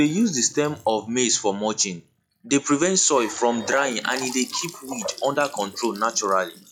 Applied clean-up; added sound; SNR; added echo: classical method log-MMSE.